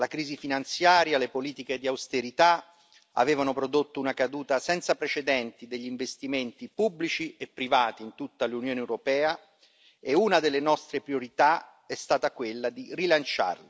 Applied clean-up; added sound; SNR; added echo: none; none; none; none.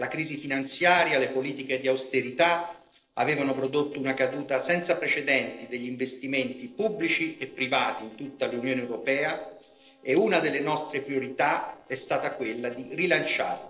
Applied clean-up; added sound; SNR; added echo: neural separator model SepFormer DNS4.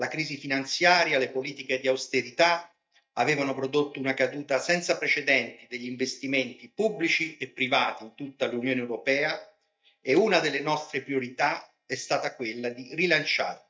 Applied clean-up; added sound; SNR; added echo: neural mask model DeepFilterNet 3.